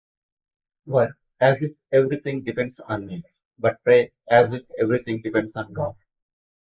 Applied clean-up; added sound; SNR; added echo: neural mask model Resemble Enhance denoiser.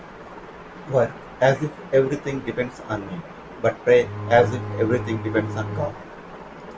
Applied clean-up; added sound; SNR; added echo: none; Bowed string instrument; 8 dB; none.